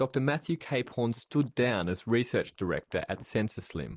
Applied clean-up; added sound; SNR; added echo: neural mask model Resemble Enhance denoiser.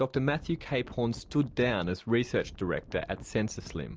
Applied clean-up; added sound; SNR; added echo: none; Wind; 17 dB; none.